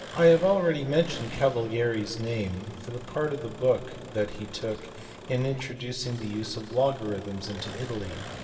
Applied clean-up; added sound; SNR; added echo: none; Engine; 15 dB; reverberation time 1.7 s.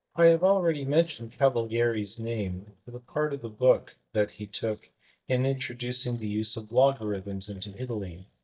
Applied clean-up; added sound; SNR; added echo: neural mask model DeepFilterNet 3.